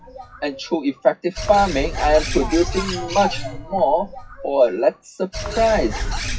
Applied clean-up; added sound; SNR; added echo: classical method WPE with log-MMSE.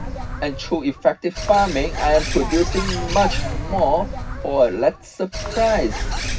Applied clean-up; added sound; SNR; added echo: none; Bird; 5 dB; reverberation time 0.4 s.